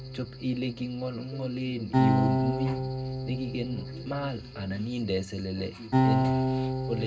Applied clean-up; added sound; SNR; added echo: none; Acoustic guitar; -3 dB; reverberation time 0.2 s.